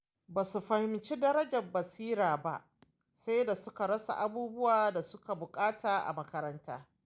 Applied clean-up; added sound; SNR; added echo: none; none; none; none.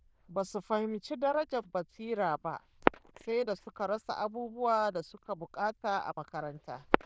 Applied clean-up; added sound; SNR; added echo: neural diffusion model UNIVERSE++.